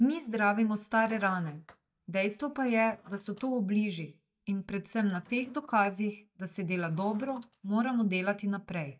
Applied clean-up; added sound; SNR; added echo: neural mask model DeepFilterNet 3.